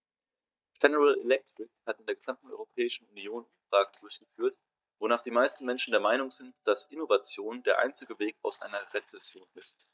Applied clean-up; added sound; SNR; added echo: neural mask model DeepFilterNet 3.